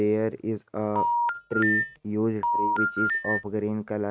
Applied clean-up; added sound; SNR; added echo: neural mask model RNNoise.